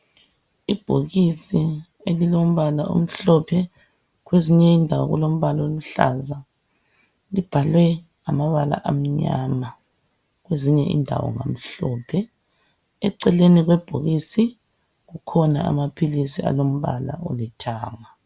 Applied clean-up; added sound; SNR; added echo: none; none; none; none.